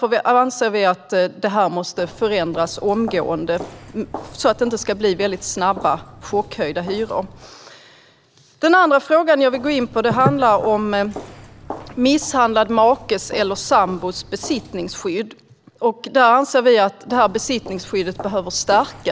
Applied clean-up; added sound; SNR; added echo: none; Walk, footsteps; 19 dB; none.